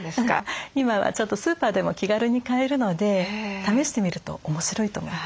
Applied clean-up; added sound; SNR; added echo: none; none; none; none.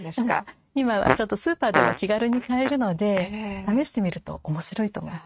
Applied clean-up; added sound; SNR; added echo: neural mask model RNNoise.